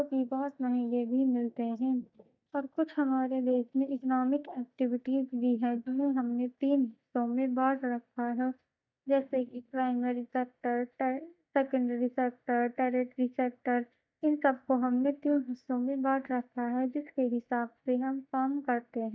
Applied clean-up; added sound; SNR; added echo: neural mask model DeepFilterNet 3.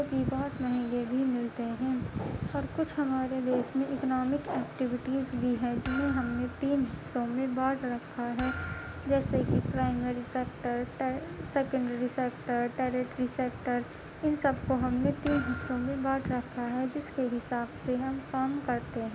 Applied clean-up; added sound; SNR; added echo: none; Thump, thud; 12 dB; none.